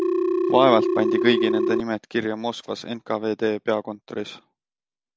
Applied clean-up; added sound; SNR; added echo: none; Telephone; 1 dB; none.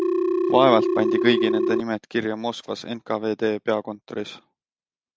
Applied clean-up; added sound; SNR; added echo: neural mask model RNNoise.